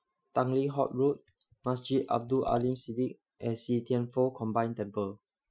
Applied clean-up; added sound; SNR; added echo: classical method Wiener filter.